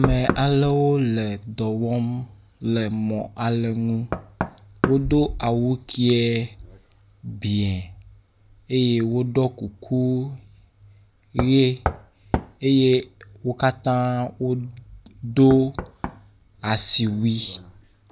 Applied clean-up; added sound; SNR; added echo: none; Knock; 11 dB; none.